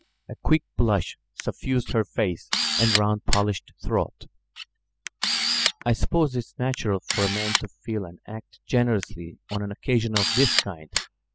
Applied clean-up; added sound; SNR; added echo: classical method spectral subtraction.